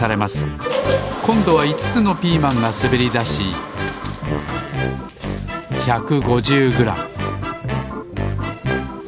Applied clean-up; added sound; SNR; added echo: none; none; none; none.